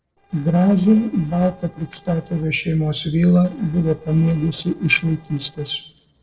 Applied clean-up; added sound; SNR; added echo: neural separator model SepFormer DNS4.